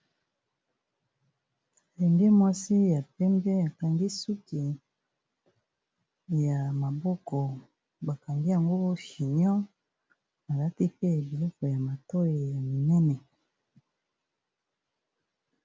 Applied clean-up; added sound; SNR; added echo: none; none; none; none.